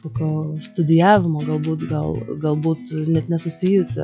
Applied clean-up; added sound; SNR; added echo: classical method log-MMSE.